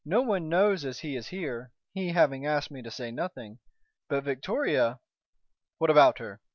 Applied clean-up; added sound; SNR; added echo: none; none; none; none.